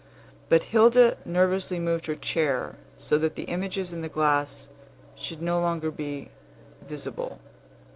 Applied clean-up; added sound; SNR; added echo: none; none; none; none.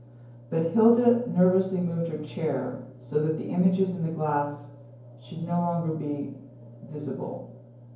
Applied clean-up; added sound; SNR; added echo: none; none; none; reverberation time 0.9 s.